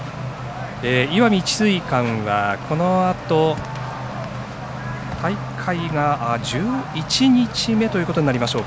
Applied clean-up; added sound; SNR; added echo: none; none; none; none.